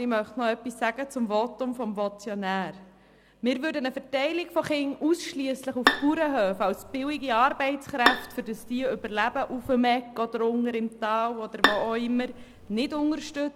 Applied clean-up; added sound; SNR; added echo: none; Bowed string instrument; 3 dB; none.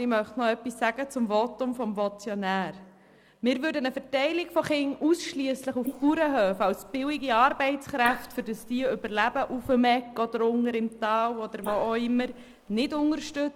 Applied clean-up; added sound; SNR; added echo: neural mask model Resemble Enhance denoiser.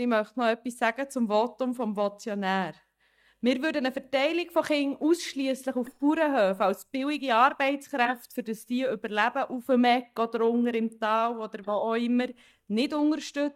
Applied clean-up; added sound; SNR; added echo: neural mask model DeepFilterNet 3.